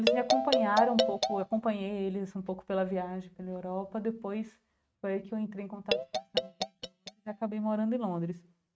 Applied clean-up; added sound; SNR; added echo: neural mask model RNNoise.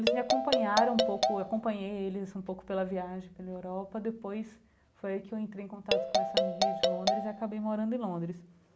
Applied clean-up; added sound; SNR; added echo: none; Marimba, xylophone; -5 dB; none.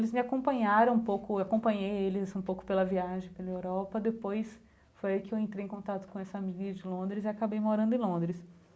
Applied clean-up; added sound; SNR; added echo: none; none; none; none.